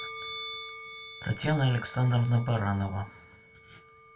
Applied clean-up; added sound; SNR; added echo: none; Musical instrument; 13 dB; reverberation time 0.2 s.